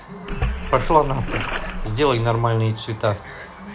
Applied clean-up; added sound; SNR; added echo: none; Splash, splatter; 5 dB; none.